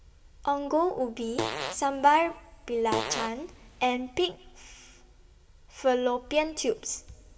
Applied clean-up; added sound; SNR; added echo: none; Fart; 7 dB; reverberation time 0.5 s.